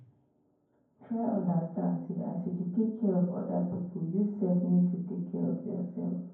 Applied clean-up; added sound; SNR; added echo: none; none; none; reverberation time 0.9 s.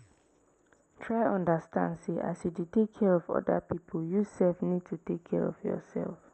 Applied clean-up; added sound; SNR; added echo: none; none; none; none.